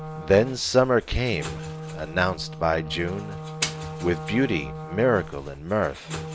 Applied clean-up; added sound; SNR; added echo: none; Wind instrument, woodwind instrument + Engine; 10 dB; none.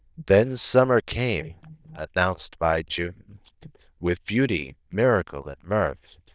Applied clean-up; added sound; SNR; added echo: neural diffusion model UNIVERSE++.